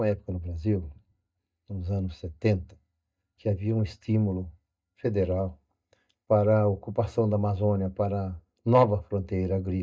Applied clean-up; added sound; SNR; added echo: neural mask model DeepFilterNet 3.